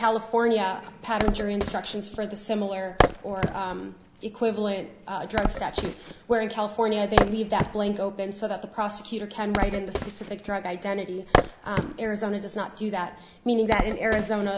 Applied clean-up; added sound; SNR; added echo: none; Wood; 3 dB; none.